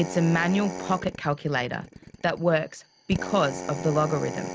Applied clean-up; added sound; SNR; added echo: none; Drill; 10 dB; none.